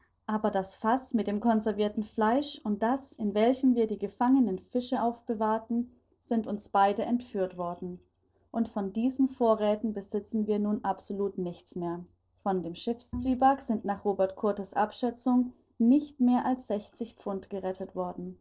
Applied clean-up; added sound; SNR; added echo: neural separator model SepFormer DNS4.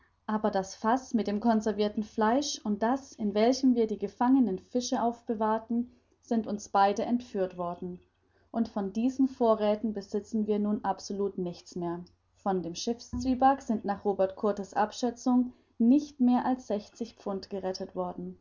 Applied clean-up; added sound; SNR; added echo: none; Bowed string instrument; 13 dB; none.